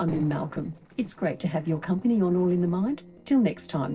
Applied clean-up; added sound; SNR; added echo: neural separator model SepFormer DNS4.